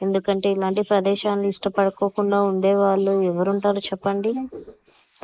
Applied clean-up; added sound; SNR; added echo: neural mask model Resemble Enhance denoiser.